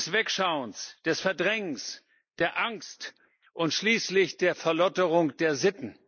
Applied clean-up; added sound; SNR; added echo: neural mask model Resemble Enhance denoiser.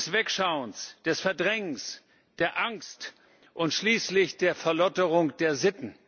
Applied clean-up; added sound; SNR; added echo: none; none; none; none.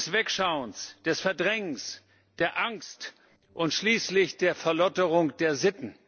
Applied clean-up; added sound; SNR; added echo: neural separator model SepFormer DNS4.